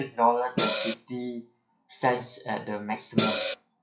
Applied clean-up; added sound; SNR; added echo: classical method WPE with log-MMSE.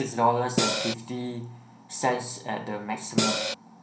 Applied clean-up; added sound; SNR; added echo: none; Cymbal; -4 dB; reverberation time 0.6 s.